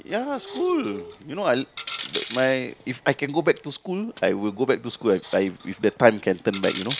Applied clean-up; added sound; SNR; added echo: none; Coin (dropping); 13 dB; none.